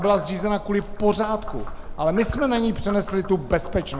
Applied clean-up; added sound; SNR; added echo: none; Frog; 10 dB; none.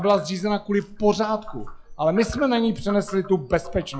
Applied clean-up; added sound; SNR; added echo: classical method log-MMSE.